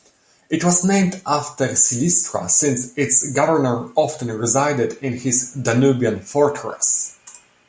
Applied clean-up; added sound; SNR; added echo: none; none; none; none.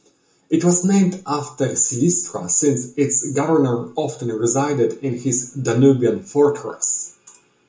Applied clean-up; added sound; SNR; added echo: none; none; none; reverberation time 0.2 s.